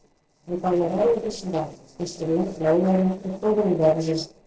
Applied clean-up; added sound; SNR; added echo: neural separator model SepFormer DNS4.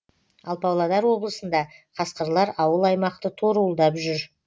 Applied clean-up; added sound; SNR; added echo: none; none; none; none.